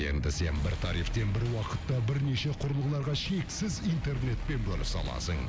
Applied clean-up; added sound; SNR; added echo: none; Mechanisms; 16 dB; none.